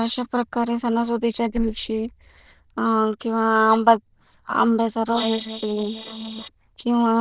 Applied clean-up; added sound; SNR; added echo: neural diffusion model UNIVERSE++.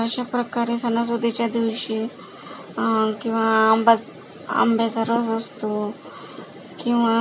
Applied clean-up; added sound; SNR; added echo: none; none; none; none.